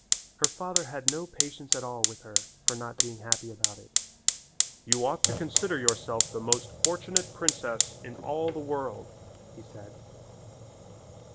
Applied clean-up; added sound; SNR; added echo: none; Fire; -5 dB; none.